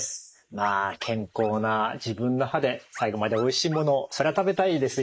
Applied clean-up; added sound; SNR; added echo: neural mask model Resemble Enhance denoiser.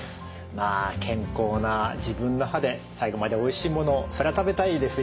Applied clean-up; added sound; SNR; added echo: none; none; none; none.